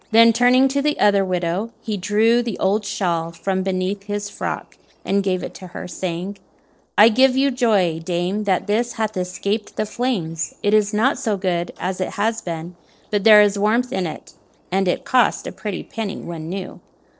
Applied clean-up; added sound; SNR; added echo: neural separator model SepFormer DNS4.